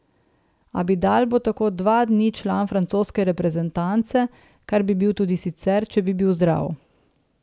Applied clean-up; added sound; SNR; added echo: none; none; none; none.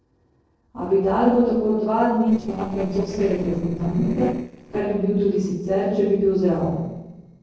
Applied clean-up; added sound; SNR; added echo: neural separator model SepFormer DNS4.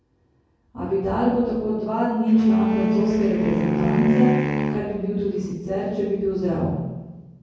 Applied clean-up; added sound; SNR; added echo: none; Wind instrument, woodwind instrument; -1 dB; reverberation time 1.3 s.